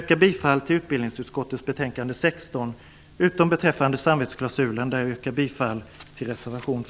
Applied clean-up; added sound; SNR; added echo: none; none; none; none.